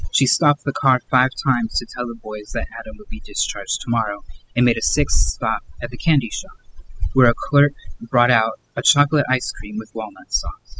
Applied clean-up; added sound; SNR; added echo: classical method spectral subtraction.